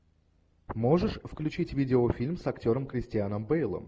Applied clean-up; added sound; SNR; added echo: none; none; none; none.